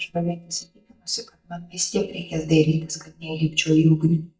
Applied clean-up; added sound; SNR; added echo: neural mask model DeepFilterNet 3.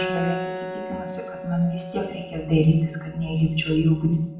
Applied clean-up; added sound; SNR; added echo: none; Keyboard (musical); 10 dB; reverberation time 0.8 s.